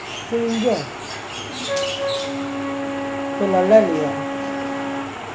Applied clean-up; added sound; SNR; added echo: none; Wind instrument, woodwind instrument; 5 dB; none.